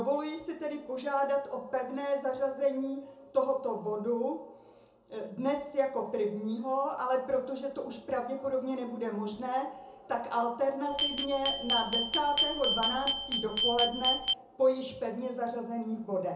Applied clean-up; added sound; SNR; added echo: none; Glass; -5 dB; reverberation time 0.6 s.